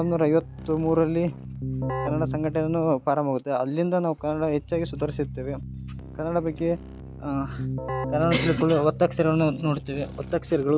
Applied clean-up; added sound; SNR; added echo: none; Keyboard (musical); 9 dB; none.